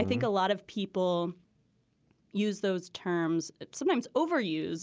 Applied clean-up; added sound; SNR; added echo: none; none; none; none.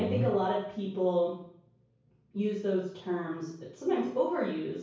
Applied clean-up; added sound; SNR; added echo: none; none; none; reverberation time 0.6 s.